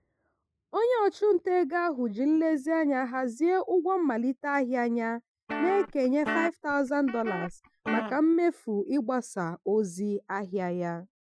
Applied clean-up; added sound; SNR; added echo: classical method Wiener filter.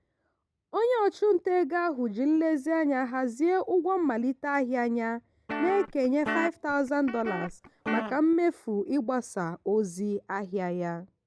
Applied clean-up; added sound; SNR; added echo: none; Guitar; 7 dB; none.